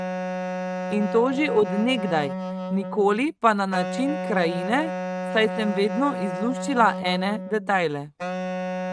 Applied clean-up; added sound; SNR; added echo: neural mask model RNNoise.